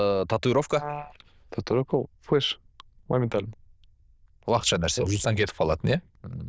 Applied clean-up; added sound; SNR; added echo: neural diffusion model UNIVERSE++.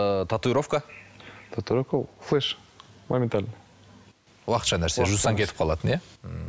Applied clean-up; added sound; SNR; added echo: none; none; none; none.